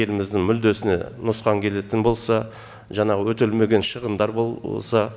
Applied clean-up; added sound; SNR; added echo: none; none; none; none.